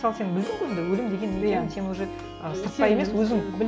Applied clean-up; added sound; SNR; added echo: none; Harp; 12 dB; none.